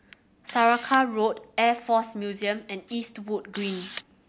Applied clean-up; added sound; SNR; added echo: none; Camera; 20 dB; none.